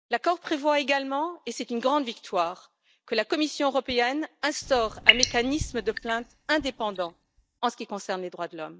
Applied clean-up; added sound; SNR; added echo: neural mask model DeepFilterNet 3.